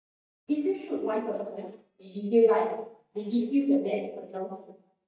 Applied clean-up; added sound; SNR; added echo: neural mask model DeepFilterNet 3.